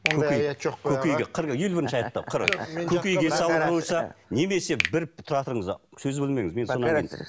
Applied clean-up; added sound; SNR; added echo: none; Finger snapping; 11 dB; none.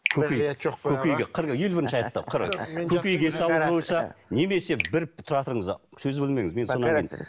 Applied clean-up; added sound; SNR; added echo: neural mask model Resemble Enhance denoiser.